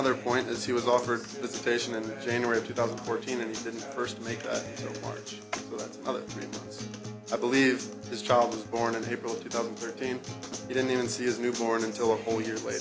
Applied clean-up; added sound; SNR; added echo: none; Acoustic guitar; 9 dB; none.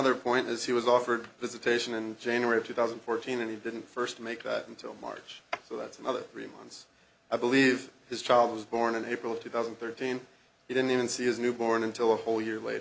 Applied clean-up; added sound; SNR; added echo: none; none; none; none.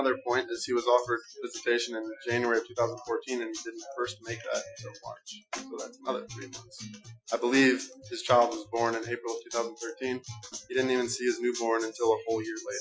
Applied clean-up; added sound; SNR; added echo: classical method Wiener filter.